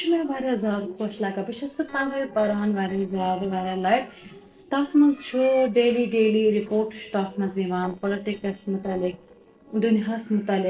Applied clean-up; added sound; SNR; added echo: neural separator model SepFormer DNS4.